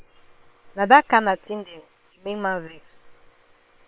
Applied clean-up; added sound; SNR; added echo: neural separator model SepFormer WHAM!.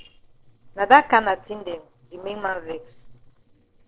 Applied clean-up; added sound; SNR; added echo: neural separator model SepFormer DNS4.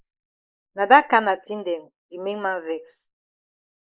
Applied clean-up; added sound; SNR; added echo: neural mask model Resemble Enhance denoiser.